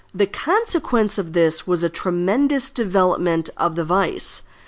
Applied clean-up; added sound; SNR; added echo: none; none; none; none.